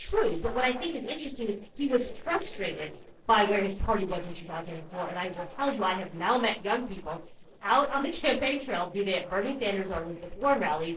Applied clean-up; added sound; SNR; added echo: neural separator model SepFormer DNS4.